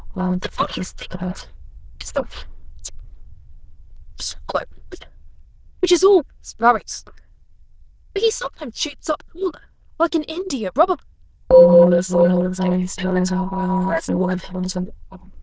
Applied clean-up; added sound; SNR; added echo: neural diffusion model UNIVERSE++.